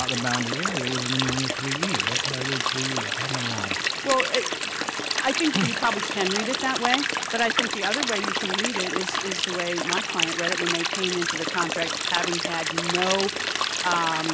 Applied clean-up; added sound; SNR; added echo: none; Stream; -2 dB; none.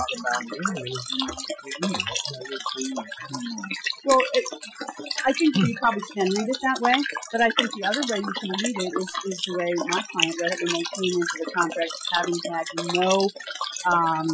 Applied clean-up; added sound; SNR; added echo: classical method Wiener filter.